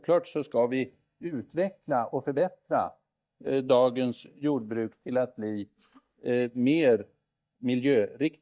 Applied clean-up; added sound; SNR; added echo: neural mask model DeepFilterNet 3.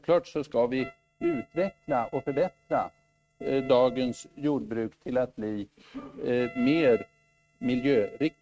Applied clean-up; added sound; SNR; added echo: neural mask model RNNoise.